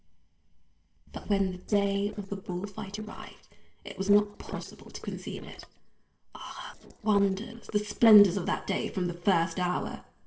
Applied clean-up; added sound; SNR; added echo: neural separator model SepFormer DNS4.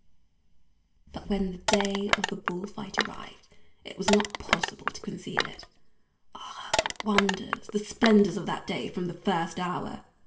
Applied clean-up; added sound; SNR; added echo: none; Crushing; 0 dB; reverberation time 0.7 s.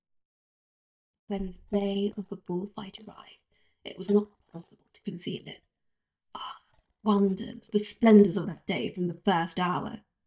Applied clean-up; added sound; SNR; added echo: neural mask model DeepFilterNet 3.